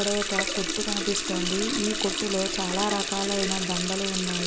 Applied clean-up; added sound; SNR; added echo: none; Water tap, faucet; -1 dB; none.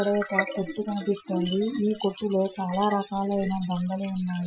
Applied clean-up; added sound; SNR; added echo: classical method Wiener filter.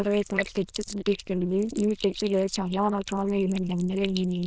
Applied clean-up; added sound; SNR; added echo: neural diffusion model UNIVERSE++.